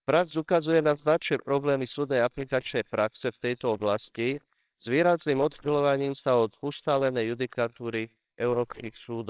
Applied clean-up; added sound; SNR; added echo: neural separator model SepFormer WHAMR!.